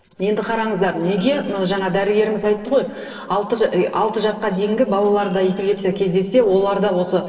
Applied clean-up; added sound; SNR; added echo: neural separator model SepFormer DNS4.